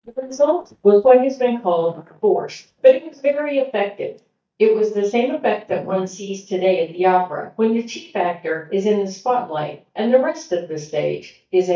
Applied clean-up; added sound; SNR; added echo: neural mask model DeepFilterNet 3.